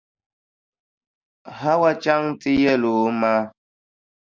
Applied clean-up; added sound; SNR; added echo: none; none; none; none.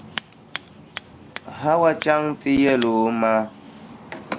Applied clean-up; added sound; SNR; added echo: none; Scissors; 14 dB; none.